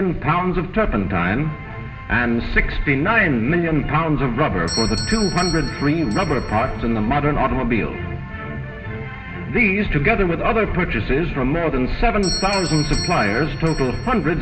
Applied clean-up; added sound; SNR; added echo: none; Doorbell; 16 dB; reverberation time 2.4 s.